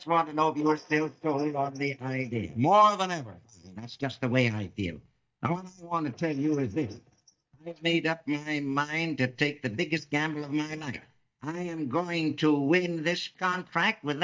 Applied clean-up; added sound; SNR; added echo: neural mask model DeepFilterNet 3.